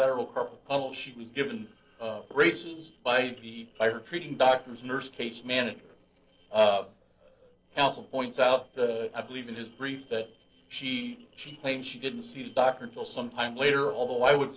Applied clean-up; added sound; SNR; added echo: neural separator model SepFormer DNS4.